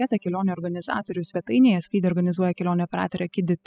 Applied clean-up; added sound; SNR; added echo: classical method spectral subtraction.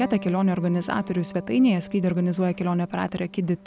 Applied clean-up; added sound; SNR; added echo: none; Electric guitar; 16 dB; none.